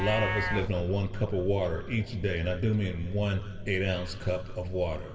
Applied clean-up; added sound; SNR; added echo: none; Livestock, farm animals, working animals; 11 dB; reverberation time 1.8 s.